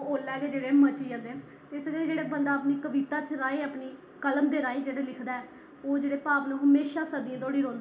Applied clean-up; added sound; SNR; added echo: none; none; none; reverberation time 0.4 s.